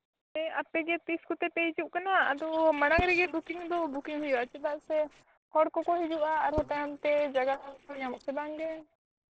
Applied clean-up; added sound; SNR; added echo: neural separator model SepFormer DNS4.